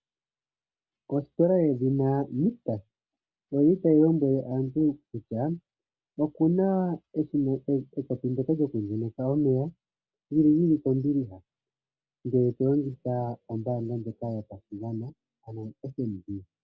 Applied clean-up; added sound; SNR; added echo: none; none; none; none.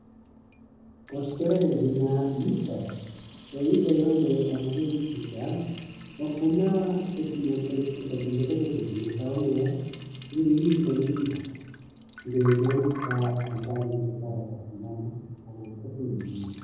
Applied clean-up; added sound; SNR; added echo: none; Liquid; 16 dB; reverberation time 1.3 s.